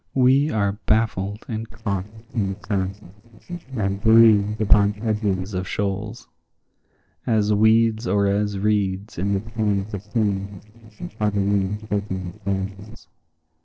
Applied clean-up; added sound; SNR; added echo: neural separator model SepFormer DNS4.